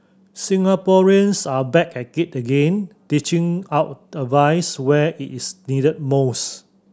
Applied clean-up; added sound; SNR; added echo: none; none; none; none.